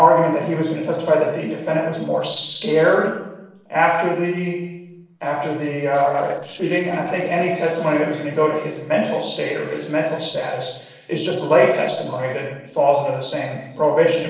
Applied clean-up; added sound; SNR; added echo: neural separator model SepFormer DNS4.